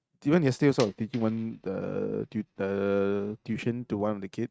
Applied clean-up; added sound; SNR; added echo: neural mask model RNNoise.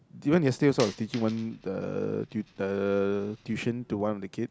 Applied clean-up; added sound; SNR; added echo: none; Coin (dropping); 20 dB; none.